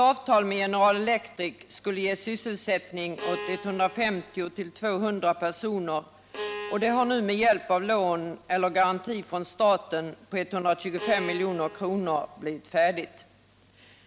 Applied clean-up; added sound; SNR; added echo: none; Bowed string instrument; 13 dB; none.